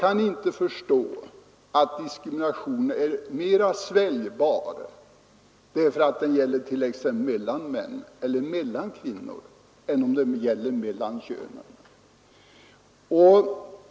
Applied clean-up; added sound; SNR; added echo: none; none; none; none.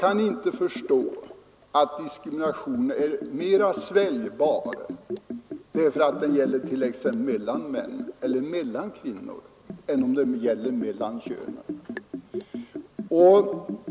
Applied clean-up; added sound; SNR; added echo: none; Liquid; 12 dB; none.